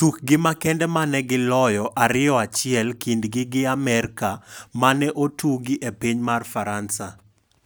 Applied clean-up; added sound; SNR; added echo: none; none; none; none.